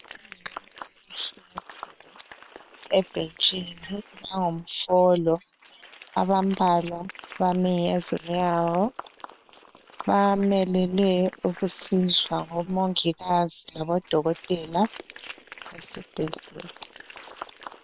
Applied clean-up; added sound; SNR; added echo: neural separator model SepFormer WHAM!.